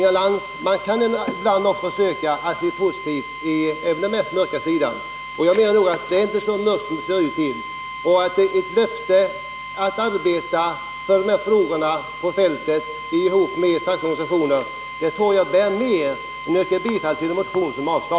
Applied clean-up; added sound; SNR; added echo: none; Drill; 12 dB; none.